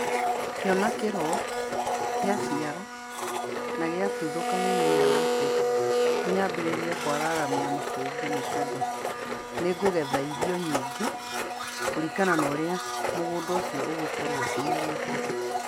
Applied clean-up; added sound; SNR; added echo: none; Domestic sounds, home sounds; -3 dB; none.